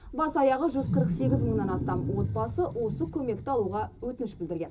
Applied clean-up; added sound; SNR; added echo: none; Wild animals; 3 dB; reverberation time 0.2 s.